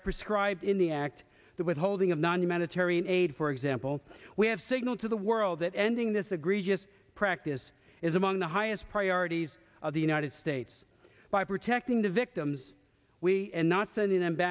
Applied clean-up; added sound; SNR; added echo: none; none; none; none.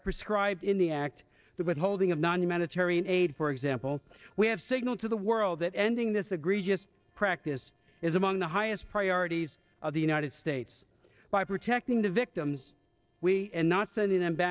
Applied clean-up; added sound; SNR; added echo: neural separator model SepFormer DNS4.